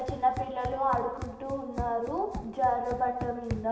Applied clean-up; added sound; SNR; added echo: none; Run; 10 dB; reverberation time 1.4 s.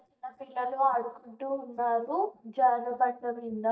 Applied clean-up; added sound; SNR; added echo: neural mask model DeepFilterNet 3.